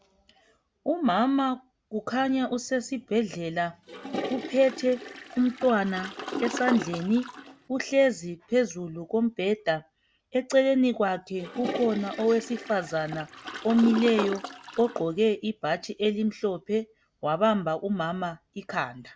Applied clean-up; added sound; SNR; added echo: none; Toilet flush; 9 dB; none.